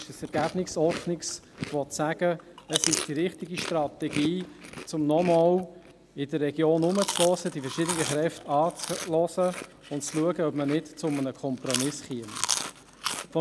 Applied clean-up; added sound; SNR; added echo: none; Chewing, mastication; 8 dB; none.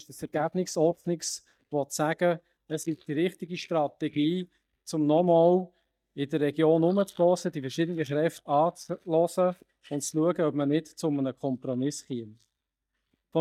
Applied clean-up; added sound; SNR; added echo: neural mask model DeepFilterNet 3.